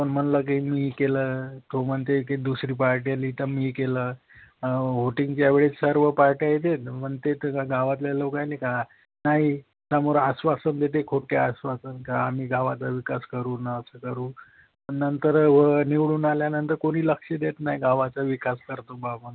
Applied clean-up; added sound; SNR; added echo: none; none; none; none.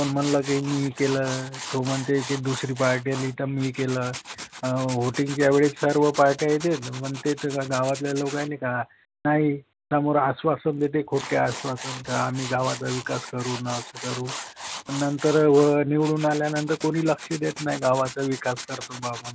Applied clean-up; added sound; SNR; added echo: none; Tools; 13 dB; none.